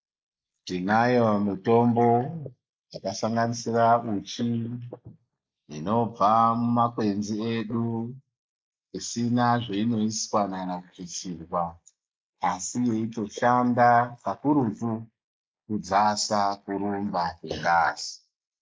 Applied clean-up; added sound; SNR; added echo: neural mask model Resemble Enhance denoiser.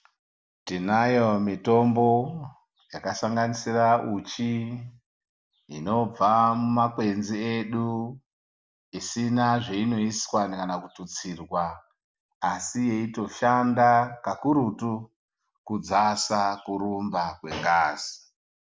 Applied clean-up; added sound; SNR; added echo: none; none; none; none.